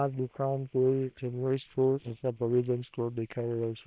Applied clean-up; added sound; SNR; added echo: neural separator model SepFormer WHAM!.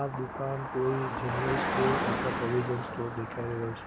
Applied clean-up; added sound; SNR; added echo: none; Car passing by; 1 dB; none.